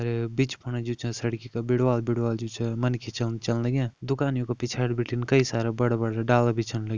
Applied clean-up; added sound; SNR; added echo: none; none; none; none.